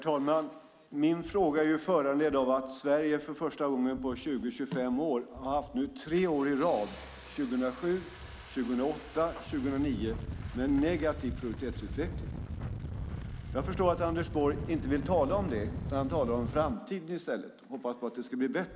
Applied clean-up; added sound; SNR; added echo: none; Engine starting; 10 dB; none.